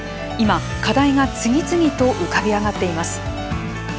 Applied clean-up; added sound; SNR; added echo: none; Wind instrument, woodwind instrument; 18 dB; none.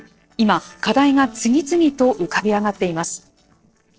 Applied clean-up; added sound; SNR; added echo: neural separator model SepFormer DNS4.